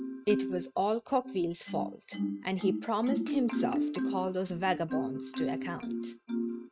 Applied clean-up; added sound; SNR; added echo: neural mask model RNNoise.